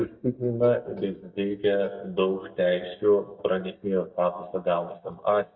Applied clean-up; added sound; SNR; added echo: neural mask model DeepFilterNet 3.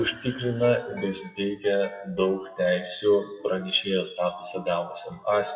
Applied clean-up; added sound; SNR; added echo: classical method WPE with log-MMSE.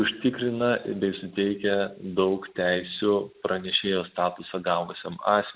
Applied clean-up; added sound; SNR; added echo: none; none; none; none.